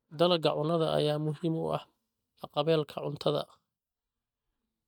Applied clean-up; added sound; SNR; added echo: neural mask model DeepFilterNet 3.